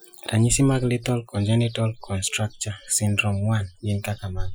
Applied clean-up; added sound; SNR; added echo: classical method Wiener filter.